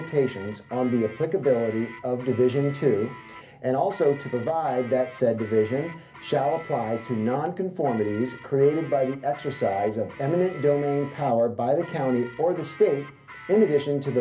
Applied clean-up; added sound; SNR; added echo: none; Guitar; 19 dB; reverberation time 0.3 s.